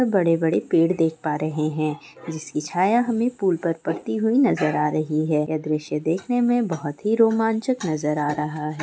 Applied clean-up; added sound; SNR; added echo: none; none; none; none.